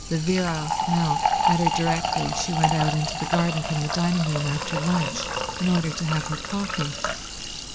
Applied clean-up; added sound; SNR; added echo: none; Fill (with liquid); 1 dB; none.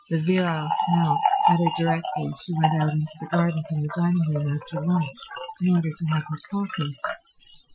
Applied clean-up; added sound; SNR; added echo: classical method Wiener filter.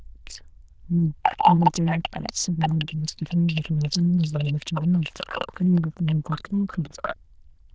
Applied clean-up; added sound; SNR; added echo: neural diffusion model UNIVERSE++.